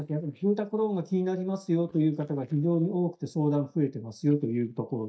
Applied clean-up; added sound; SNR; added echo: neural mask model DeepFilterNet 3.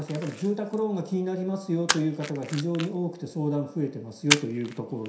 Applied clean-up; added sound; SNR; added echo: none; Splash, splatter; 6 dB; reverberation time 0.7 s.